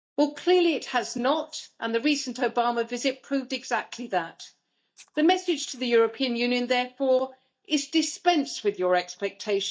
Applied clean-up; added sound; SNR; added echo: neural mask model DeepFilterNet 3.